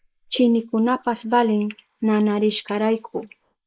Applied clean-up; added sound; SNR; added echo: neural mask model Resemble Enhance denoiser.